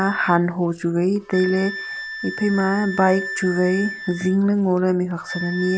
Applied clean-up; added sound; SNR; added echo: none; Wind instrument, woodwind instrument; 12 dB; none.